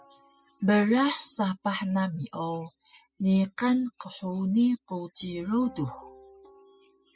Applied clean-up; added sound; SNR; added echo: classical method spectral subtraction.